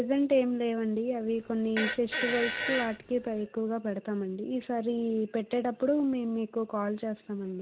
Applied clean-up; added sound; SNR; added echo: none; Fart; 5 dB; none.